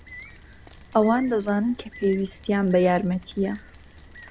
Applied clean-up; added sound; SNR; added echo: none; Bird + Rain; 20 dB; none.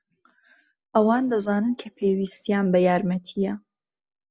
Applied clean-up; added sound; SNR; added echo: none; none; none; none.